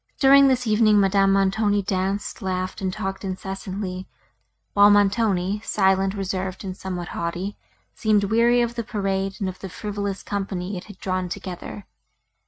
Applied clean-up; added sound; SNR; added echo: neural mask model RNNoise.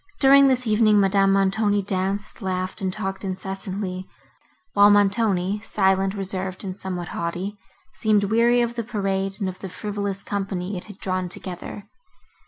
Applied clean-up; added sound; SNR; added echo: none; none; none; none.